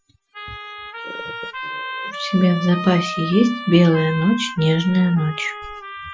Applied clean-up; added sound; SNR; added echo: classical method Wiener filter.